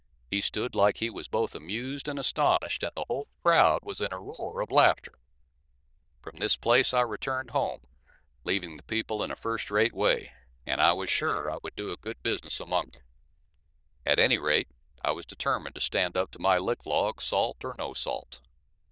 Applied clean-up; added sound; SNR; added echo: neural diffusion model UNIVERSE++.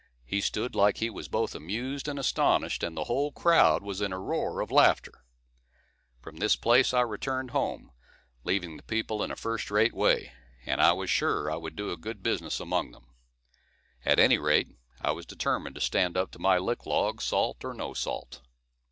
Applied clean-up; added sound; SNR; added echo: none; none; none; none.